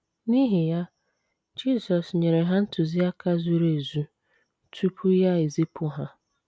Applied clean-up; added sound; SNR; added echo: none; none; none; none.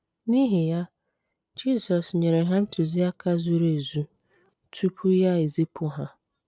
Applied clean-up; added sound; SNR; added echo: neural separator model SepFormer DNS4.